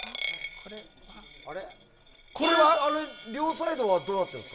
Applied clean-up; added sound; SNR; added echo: none; Coin (dropping) + Hi-hat; 11 dB; none.